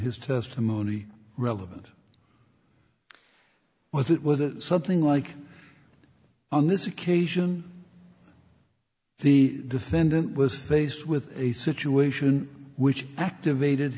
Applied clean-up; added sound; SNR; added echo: none; none; none; none.